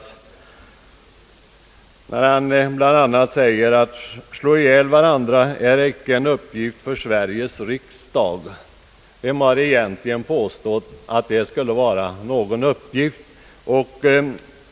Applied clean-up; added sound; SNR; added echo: none; none; none; none.